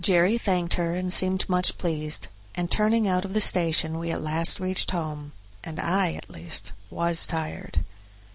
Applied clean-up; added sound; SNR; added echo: none; none; none; none.